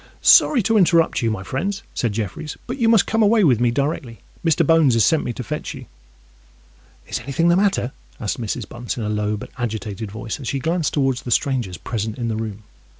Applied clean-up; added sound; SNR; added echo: none; none; none; none.